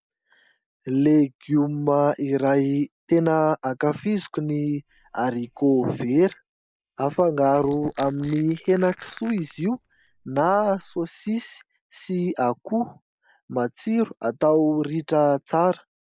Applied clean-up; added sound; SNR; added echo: neural mask model Resemble Enhance denoiser.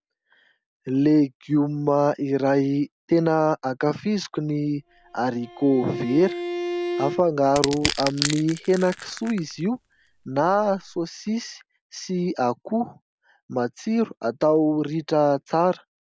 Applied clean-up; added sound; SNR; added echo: none; Crushing + Bowed string instrument; 8 dB; none.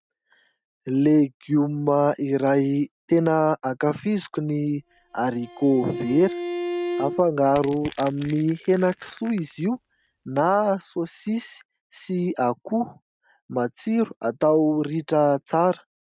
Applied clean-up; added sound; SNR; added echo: neural mask model RNNoise.